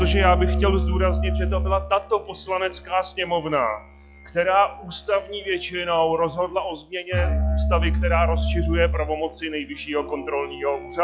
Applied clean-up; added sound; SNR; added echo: classical method log-MMSE.